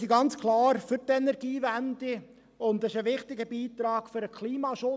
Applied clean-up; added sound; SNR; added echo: none; none; none; none.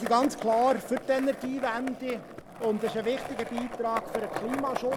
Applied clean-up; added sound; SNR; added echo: none; Skateboard; 9 dB; none.